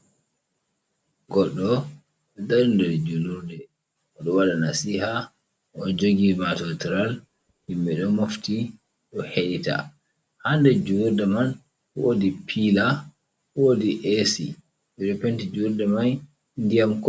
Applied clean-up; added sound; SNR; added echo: none; Cowbell; 19 dB; none.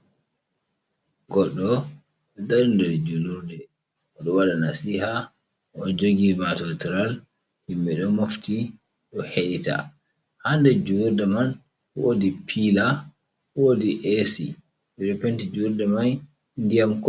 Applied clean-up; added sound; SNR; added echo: none; none; none; none.